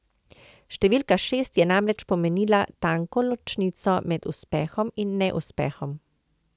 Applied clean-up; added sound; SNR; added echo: none; none; none; none.